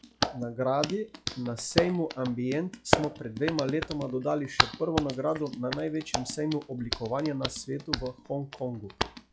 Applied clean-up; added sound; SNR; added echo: classical method log-MMSE.